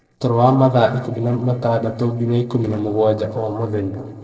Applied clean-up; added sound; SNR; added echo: neural separator model SepFormer DNS4.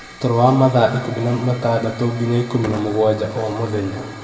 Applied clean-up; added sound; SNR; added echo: none; Hiss / Fire; 17 dB; reverberation time 2.1 s.